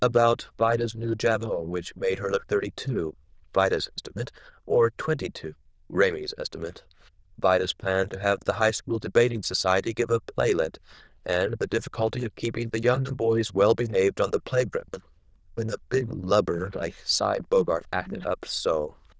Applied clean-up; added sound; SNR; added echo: neural diffusion model UNIVERSE++.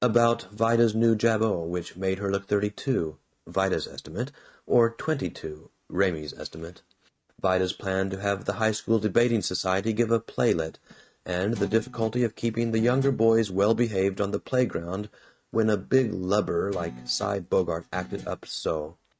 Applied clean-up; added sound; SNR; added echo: neural mask model RNNoise.